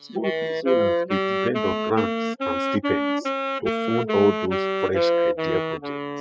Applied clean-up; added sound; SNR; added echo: classical method spectral subtraction.